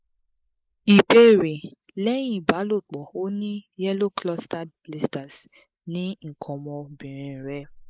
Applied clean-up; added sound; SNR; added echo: neural mask model Resemble Enhance denoiser.